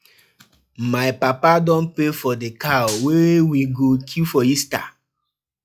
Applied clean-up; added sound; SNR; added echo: classical method log-MMSE.